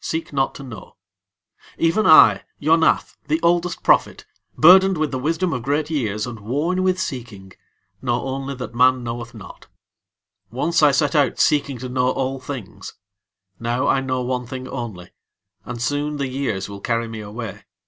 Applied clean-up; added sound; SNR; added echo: none; none; none; none.